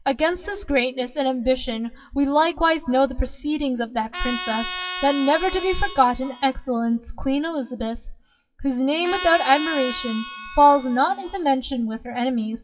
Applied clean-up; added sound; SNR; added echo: classical method WPE with log-MMSE.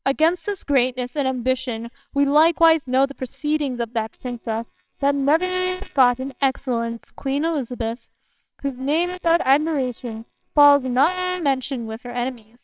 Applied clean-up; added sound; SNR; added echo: neural separator model SepFormer WHAMR!.